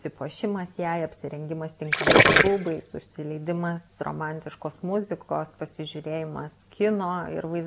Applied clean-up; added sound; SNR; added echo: none; Gurgling; -4 dB; none.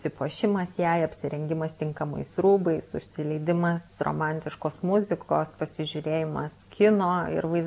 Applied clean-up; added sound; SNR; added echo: none; none; none; none.